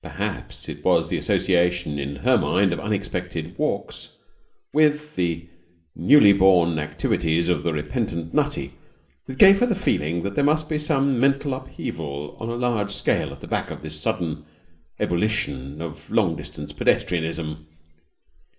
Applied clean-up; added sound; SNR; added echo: none; none; none; reverberation time 0.5 s.